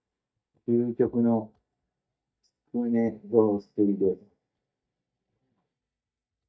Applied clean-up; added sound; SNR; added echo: neural mask model DeepFilterNet 3.